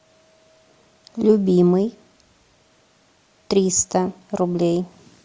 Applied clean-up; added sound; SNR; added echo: none; none; none; none.